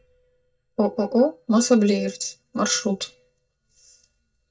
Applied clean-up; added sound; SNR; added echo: neural mask model DeepFilterNet 3.